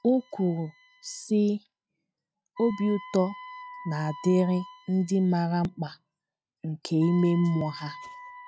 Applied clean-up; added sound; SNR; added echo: classical method log-MMSE.